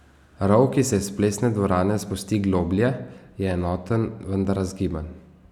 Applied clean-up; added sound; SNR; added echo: none; none; none; none.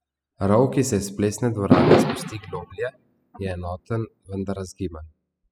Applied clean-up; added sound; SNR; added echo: classical method spectral subtraction.